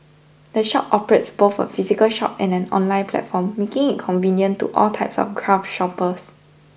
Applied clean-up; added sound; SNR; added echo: none; none; none; none.